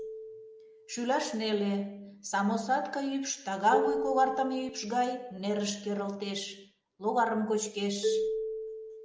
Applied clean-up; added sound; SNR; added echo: none; Marimba, xylophone; 7 dB; none.